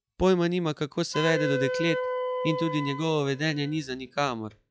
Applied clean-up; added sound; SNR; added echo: classical method log-MMSE.